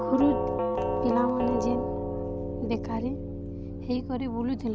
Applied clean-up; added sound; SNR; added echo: none; Doorbell; 0 dB; none.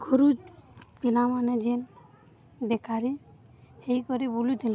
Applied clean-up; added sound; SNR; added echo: none; none; none; none.